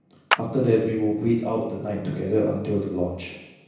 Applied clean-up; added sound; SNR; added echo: none; Clapping; 6 dB; reverberation time 0.9 s.